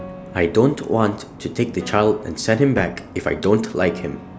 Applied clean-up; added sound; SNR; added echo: none; Piano + Drawer open or close; 18 dB; none.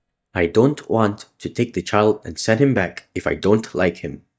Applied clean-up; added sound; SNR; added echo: neural mask model DeepFilterNet 3.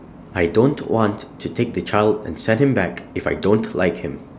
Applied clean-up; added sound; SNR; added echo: none; none; none; none.